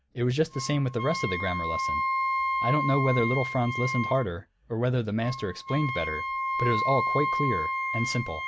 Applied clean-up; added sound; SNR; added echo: none; Wind instrument, woodwind instrument; 2 dB; none.